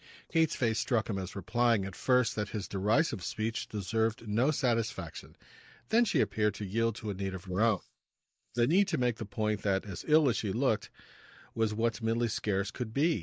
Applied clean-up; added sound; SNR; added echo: neural mask model Resemble Enhance denoiser.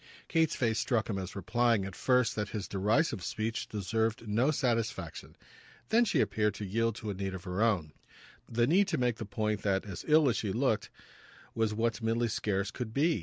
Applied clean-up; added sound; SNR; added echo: none; none; none; none.